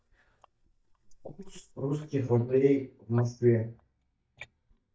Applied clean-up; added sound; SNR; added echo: neural mask model DeepFilterNet 3.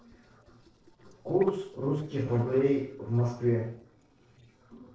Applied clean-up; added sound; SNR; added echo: neural separator model SepFormer DNS4.